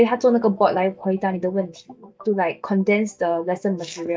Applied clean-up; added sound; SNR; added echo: neural mask model DeepFilterNet 3.